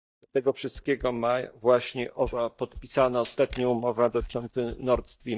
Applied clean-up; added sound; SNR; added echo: neural mask model DeepFilterNet 3.